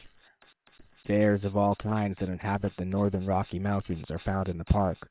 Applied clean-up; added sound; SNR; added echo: neural separator model SepFormer WHAM!.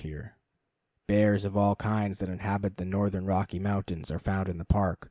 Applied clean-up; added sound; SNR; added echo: none; none; none; none.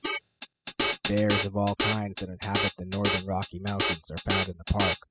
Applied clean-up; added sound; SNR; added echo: classical method spectral subtraction.